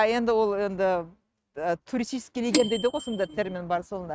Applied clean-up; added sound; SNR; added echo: neural mask model RNNoise.